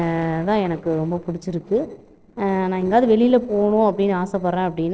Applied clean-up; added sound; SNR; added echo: neural separator model SepFormer DNS4.